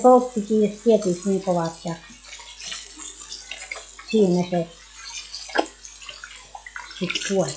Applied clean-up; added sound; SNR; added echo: classical method log-MMSE.